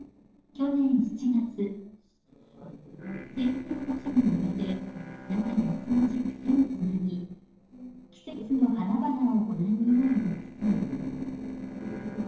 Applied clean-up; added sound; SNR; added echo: neural separator model SepFormer DNS4.